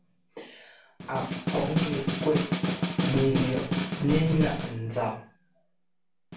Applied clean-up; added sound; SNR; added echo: none; Snare drum; 2 dB; reverberation time 0.4 s.